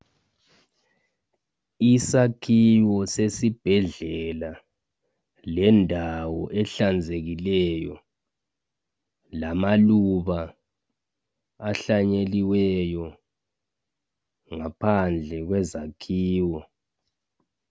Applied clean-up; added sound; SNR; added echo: none; none; none; none.